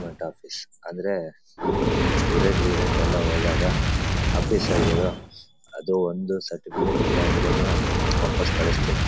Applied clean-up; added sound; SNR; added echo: none; Fire; -5 dB; none.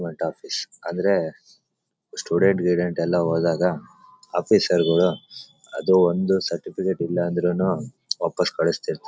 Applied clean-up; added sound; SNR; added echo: none; none; none; none.